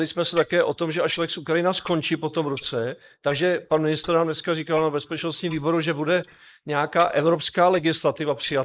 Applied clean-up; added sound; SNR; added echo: neural mask model Resemble Enhance denoiser.